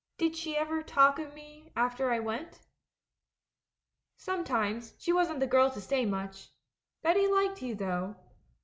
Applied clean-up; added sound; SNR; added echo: none; none; none; none.